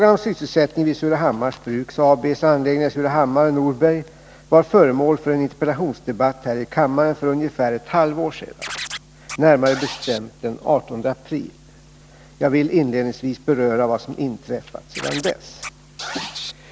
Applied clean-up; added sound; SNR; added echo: none; Scratching (performance technique); 14 dB; none.